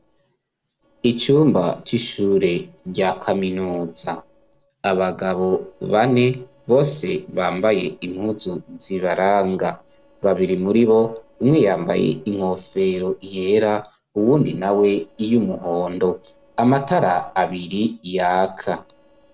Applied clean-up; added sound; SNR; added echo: neural separator model SepFormer DNS4.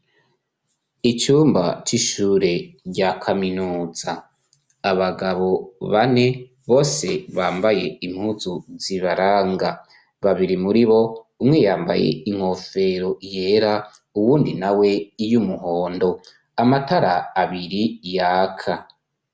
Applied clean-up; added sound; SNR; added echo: none; none; none; none.